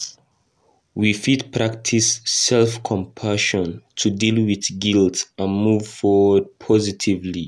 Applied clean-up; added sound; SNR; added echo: none; none; none; none.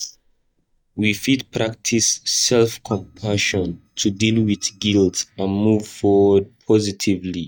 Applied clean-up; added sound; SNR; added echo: neural mask model DeepFilterNet 3.